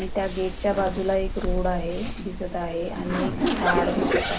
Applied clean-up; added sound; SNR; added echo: none; Zipper (clothing); 0 dB; none.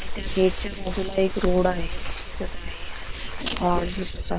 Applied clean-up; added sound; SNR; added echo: neural separator model SepFormer WHAM!.